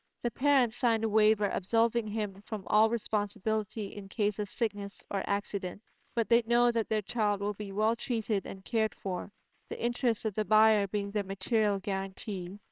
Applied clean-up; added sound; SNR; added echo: neural separator model SepFormer WHAMR!.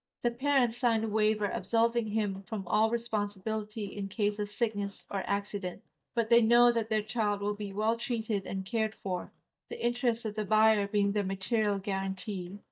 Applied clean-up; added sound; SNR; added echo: neural mask model DeepFilterNet 3.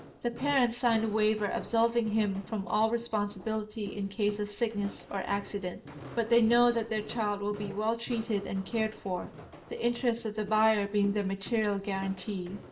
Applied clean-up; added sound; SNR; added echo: none; Walk, footsteps; 18 dB; reverberation time 0.4 s.